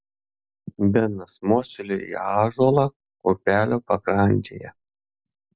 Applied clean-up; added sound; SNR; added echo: none; none; none; none.